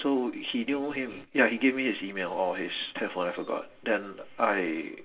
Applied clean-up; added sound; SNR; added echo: none; none; none; reverberation time 0.1 s.